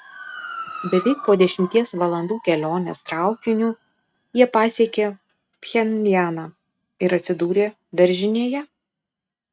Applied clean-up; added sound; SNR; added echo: neural mask model RNNoise.